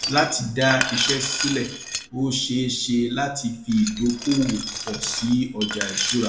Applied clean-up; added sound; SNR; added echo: none; Glass; 6 dB; reverberation time 0.4 s.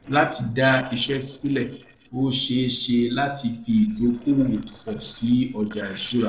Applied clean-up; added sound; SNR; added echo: neural separator model SepFormer DNS4.